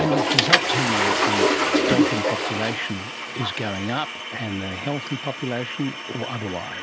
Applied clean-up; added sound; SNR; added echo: none; Toilet flush / Water; -5 dB; none.